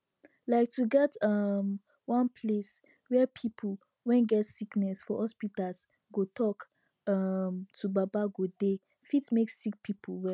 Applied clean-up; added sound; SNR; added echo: none; none; none; none.